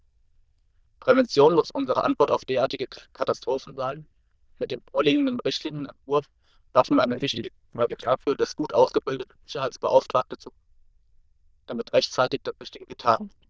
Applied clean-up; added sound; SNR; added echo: neural diffusion model UNIVERSE++.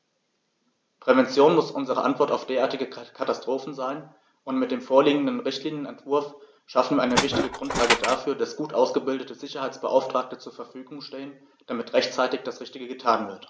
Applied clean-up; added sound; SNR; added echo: none; Tools; 0 dB; none.